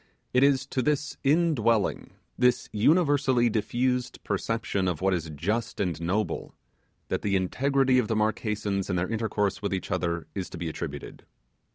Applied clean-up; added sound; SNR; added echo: none; none; none; none.